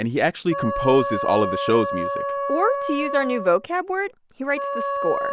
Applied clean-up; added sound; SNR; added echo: none; Wind instrument, woodwind instrument; 4 dB; none.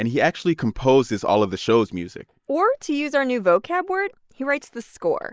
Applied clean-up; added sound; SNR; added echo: neural mask model Resemble Enhance denoiser.